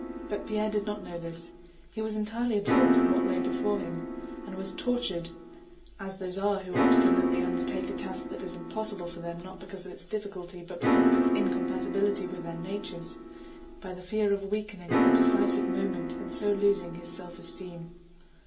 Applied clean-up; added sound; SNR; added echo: none; Piano; -3 dB; reverberation time 0.3 s.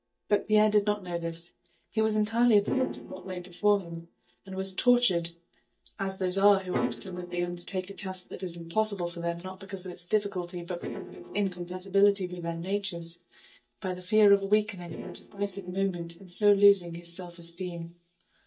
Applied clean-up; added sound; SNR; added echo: neural mask model DeepFilterNet 3.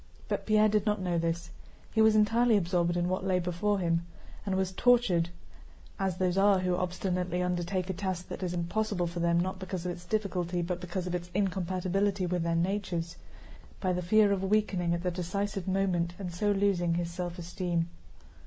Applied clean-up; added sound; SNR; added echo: none; none; none; none.